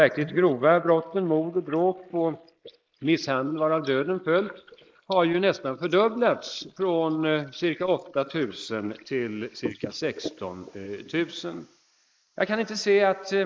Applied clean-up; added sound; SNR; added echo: neural mask model Resemble Enhance denoiser.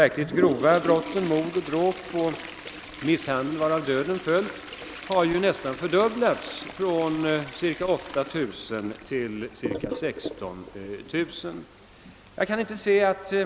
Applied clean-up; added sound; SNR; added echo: none; Toilet flush; 12 dB; none.